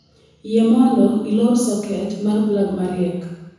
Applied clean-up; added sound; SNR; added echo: none; none; none; reverberation time 1.1 s.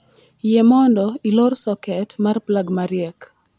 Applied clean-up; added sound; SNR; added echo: none; none; none; none.